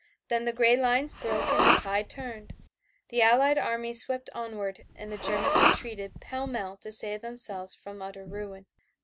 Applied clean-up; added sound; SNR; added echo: none; Respiratory sounds; -1 dB; none.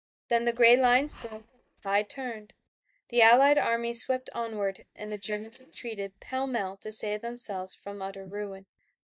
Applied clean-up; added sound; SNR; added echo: neural mask model DeepFilterNet 3.